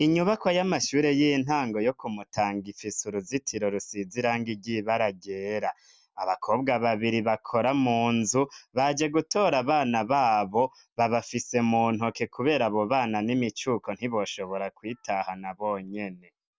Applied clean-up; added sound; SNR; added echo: none; none; none; none.